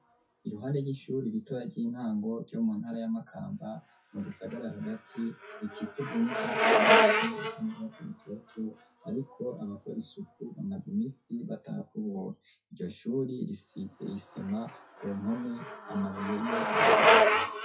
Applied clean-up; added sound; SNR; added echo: classical method WPE with log-MMSE.